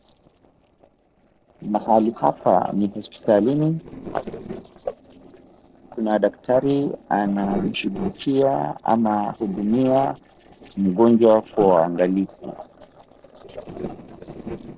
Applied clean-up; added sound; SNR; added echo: neural separator model SepFormer DNS4.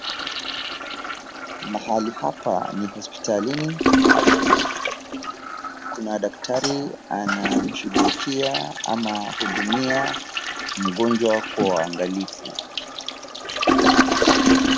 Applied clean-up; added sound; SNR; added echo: none; Toilet flush; -4 dB; none.